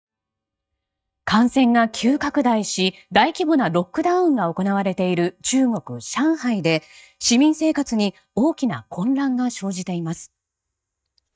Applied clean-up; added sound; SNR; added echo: neural mask model DeepFilterNet 3.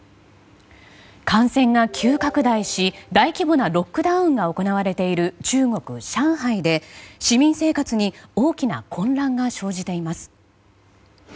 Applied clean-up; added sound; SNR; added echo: none; none; none; none.